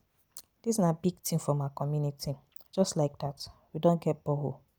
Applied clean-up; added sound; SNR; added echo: none; none; none; none.